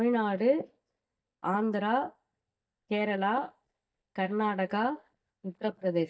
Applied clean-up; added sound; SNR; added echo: neural mask model DeepFilterNet 3.